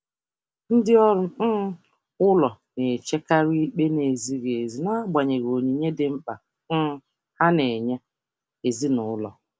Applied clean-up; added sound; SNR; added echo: none; none; none; none.